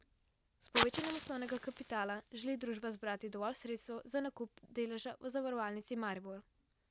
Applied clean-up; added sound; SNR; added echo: none; Fire; -4 dB; none.